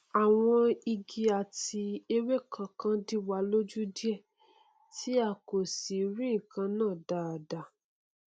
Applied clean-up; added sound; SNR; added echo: none; none; none; none.